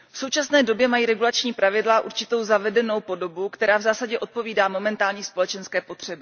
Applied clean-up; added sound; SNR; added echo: none; none; none; none.